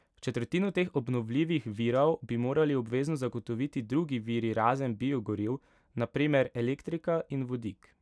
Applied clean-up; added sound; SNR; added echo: none; none; none; none.